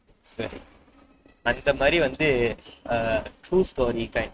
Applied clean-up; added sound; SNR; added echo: neural mask model RNNoise.